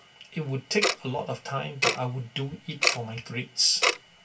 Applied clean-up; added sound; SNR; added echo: none; Tick-tock; 0 dB; reverberation time 0.2 s.